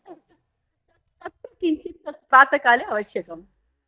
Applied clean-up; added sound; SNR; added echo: neural mask model DeepFilterNet 3.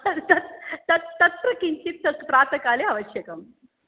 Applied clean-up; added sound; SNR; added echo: none; none; none; none.